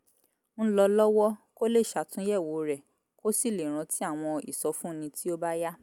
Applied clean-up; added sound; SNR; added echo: none; none; none; none.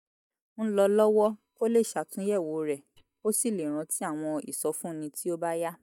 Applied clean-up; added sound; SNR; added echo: neural mask model DeepFilterNet 3.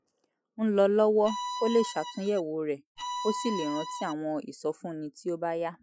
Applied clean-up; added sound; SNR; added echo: classical method Wiener filter.